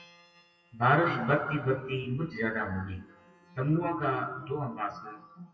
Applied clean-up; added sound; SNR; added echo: classical method WPE with log-MMSE.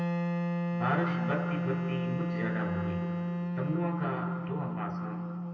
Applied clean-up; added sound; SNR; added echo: none; Wind instrument, woodwind instrument; -4 dB; reverberation time 2.4 s.